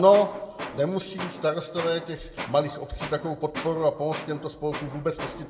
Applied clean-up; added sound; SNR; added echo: none; Tools; 13 dB; reverberation time 1.3 s.